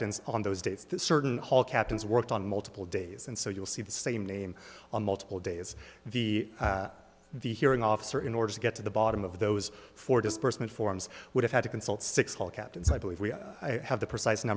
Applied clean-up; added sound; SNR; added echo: none; Bowed string instrument; 17 dB; none.